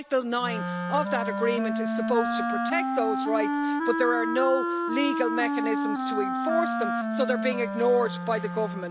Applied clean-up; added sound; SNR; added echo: none; Wind instrument, woodwind instrument; 0 dB; none.